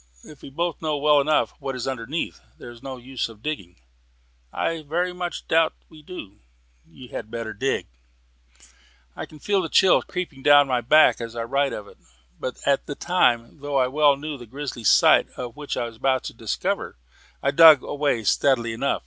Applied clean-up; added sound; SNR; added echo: none; none; none; none.